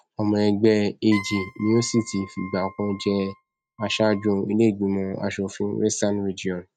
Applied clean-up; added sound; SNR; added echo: neural mask model RNNoise.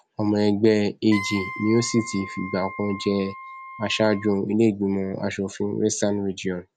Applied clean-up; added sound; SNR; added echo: none; Wind instrument, woodwind instrument; 13 dB; none.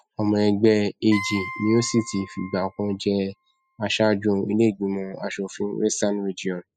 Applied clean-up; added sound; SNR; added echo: classical method spectral subtraction.